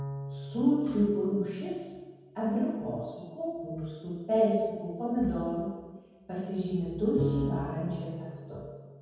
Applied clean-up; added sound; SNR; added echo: none; Bowed string instrument; 11 dB; reverberation time 1.2 s.